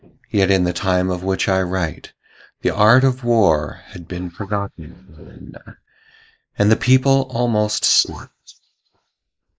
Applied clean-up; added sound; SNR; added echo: neural mask model Resemble Enhance denoiser.